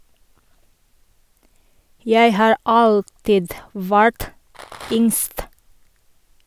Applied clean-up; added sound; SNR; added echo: none; Rattle; 18 dB; none.